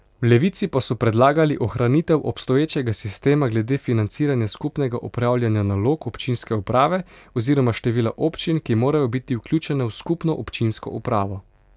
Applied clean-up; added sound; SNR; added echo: none; none; none; none.